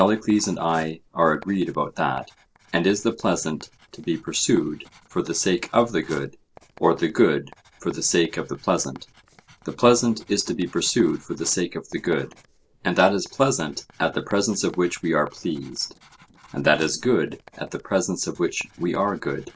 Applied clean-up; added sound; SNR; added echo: neural separator model SepFormer DNS4.